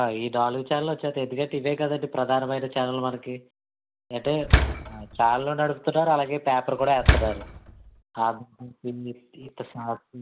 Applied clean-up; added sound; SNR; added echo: none; Slam; -2 dB; none.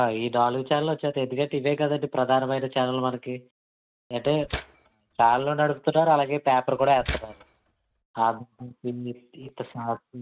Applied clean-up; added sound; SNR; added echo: neural mask model RNNoise.